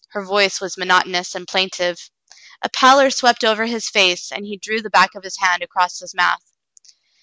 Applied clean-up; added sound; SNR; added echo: none; none; none; none.